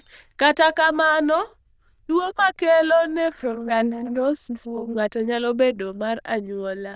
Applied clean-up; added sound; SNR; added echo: neural diffusion model UNIVERSE++.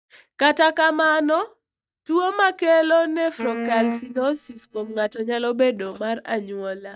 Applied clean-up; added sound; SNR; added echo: neural mask model DeepFilterNet 3.